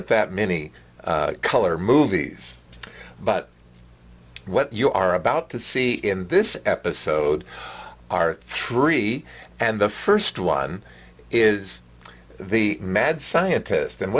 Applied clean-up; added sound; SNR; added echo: none; none; none; none.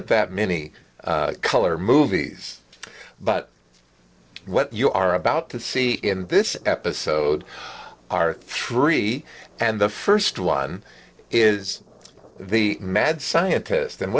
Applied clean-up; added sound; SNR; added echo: neural separator model SepFormer DNS4.